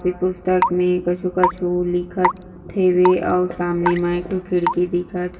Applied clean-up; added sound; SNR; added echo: none; Raindrop / Drip / Water tap, faucet; 7 dB; reverberation time 2.9 s.